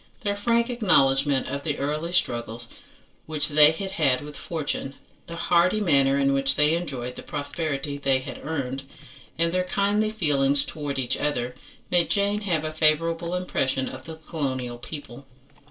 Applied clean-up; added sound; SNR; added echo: neural separator model SepFormer DNS4.